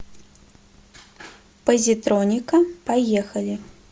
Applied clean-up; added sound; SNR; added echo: none; none; none; none.